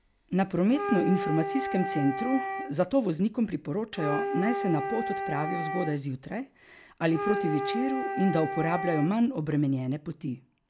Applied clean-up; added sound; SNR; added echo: none; Wind instrument, woodwind instrument; 5 dB; none.